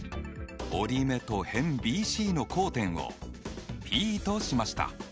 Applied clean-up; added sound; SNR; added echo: none; none; none; none.